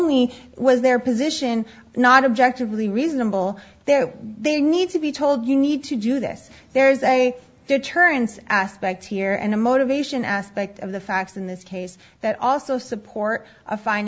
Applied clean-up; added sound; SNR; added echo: none; none; none; none.